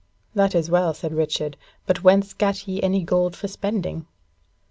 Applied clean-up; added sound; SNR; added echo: none; none; none; none.